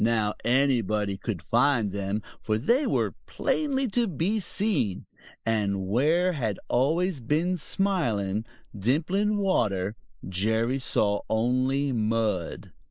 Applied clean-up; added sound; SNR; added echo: neural mask model Resemble Enhance denoiser.